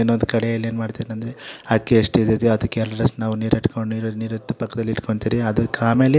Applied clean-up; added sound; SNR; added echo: none; none; none; none.